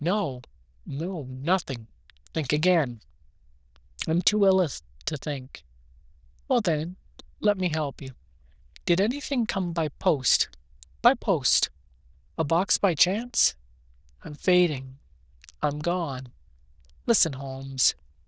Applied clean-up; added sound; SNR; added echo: neural diffusion model UNIVERSE++.